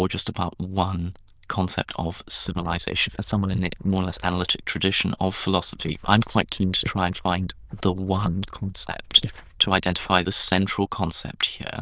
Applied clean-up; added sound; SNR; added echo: neural diffusion model UNIVERSE++.